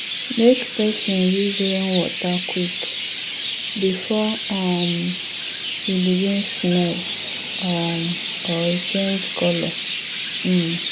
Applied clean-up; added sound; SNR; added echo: none; Chirp, tweet; 3 dB; none.